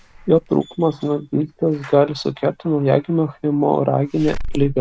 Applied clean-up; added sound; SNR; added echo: none; Slam / Alarm; 13 dB; none.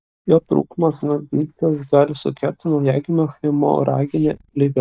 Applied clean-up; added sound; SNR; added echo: neural mask model DeepFilterNet 3.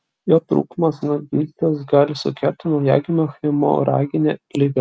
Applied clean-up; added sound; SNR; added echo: none; none; none; none.